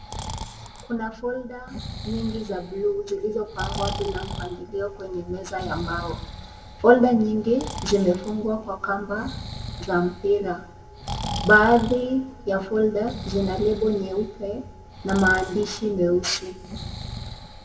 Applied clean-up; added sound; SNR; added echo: none; Breathing; 11 dB; reverberation time 1.0 s.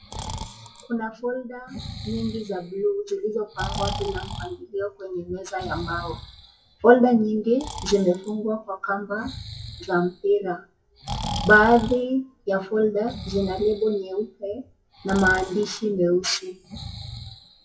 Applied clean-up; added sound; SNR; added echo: classical method WPE with log-MMSE.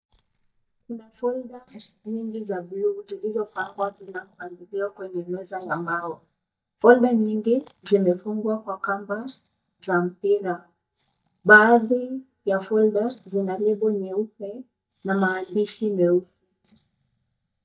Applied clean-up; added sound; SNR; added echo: neural mask model DeepFilterNet 3.